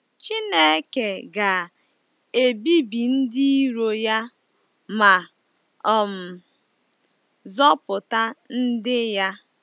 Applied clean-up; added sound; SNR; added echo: none; none; none; none.